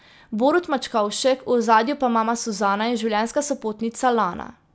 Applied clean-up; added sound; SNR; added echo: none; none; none; none.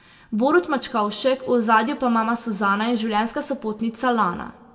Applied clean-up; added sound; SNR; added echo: none; none; none; reverberation time 0.9 s.